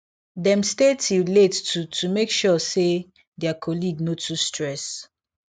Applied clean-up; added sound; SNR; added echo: none; none; none; none.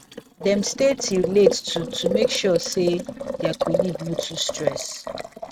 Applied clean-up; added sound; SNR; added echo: neural mask model RNNoise.